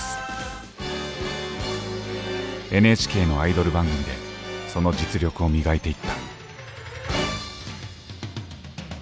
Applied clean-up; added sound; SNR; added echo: none; none; none; none.